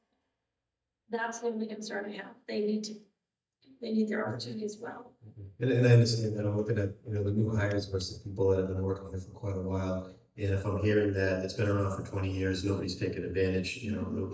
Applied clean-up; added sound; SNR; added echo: neural mask model DeepFilterNet 3.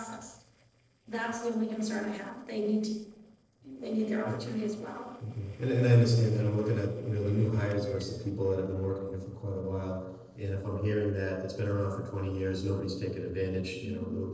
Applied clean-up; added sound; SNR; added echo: neural separator model SepFormer DNS4.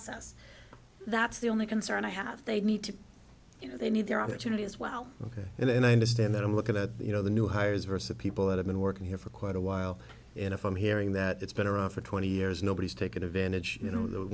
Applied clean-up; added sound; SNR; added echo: none; none; none; none.